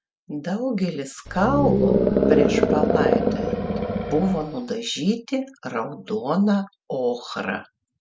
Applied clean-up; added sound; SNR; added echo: none; Animal; -4 dB; none.